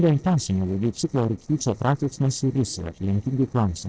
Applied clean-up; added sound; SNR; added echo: neural separator model SepFormer DNS4.